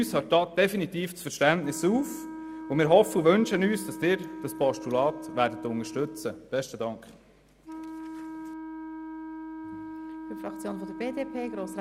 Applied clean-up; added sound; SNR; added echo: none; Wind instrument, woodwind instrument; 12 dB; none.